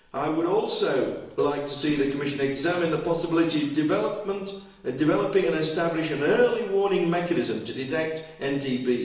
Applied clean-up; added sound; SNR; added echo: none; Cowbell; 16 dB; reverberation time 0.9 s.